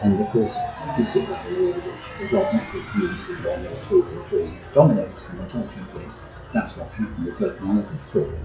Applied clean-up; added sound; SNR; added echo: classical method WPE with log-MMSE.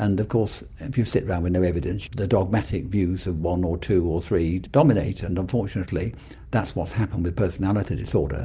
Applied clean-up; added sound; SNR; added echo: none; none; none; none.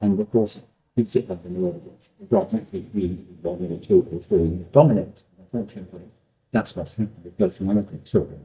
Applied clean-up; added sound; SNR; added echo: neural mask model DeepFilterNet 3.